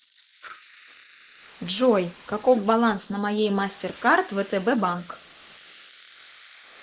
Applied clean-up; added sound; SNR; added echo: neural mask model Resemble Enhance denoiser.